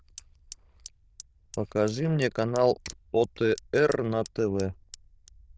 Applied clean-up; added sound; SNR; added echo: neural diffusion model UNIVERSE++.